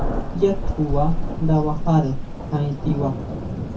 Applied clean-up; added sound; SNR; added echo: none; Thunder; 2 dB; reverberation time 0.3 s.